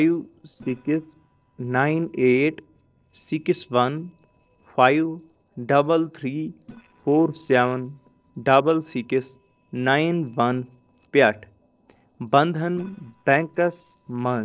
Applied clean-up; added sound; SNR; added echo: neural separator model SepFormer DNS4.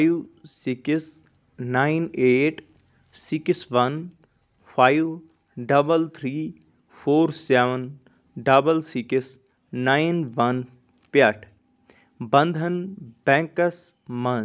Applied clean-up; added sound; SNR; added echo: none; none; none; none.